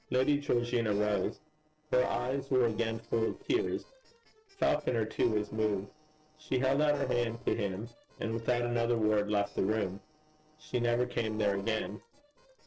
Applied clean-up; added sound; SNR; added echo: neural separator model SepFormer DNS4.